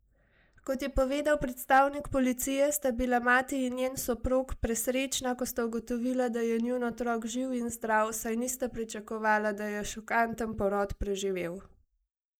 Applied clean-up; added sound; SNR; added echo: neural mask model Resemble Enhance denoiser.